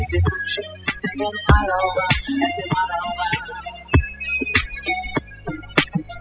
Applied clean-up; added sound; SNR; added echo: classical method spectral subtraction.